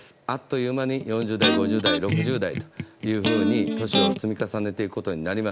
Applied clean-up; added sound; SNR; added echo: none; Electric guitar; -1 dB; none.